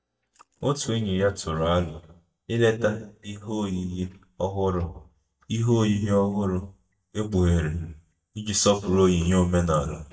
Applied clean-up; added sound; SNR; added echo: neural mask model DeepFilterNet 3.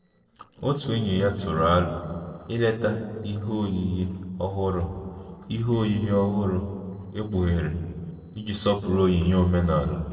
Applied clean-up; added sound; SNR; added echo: neural separator model SepFormer DNS4.